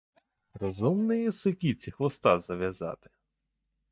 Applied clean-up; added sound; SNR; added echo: neural mask model DeepFilterNet 3.